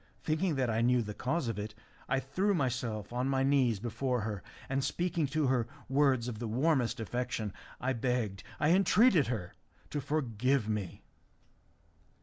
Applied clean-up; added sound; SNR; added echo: none; none; none; none.